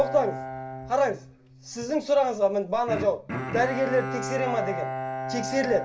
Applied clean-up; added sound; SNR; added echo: none; Bowed string instrument; 7 dB; reverberation time 0.2 s.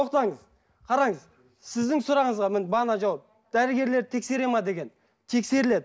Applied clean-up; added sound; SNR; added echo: none; none; none; none.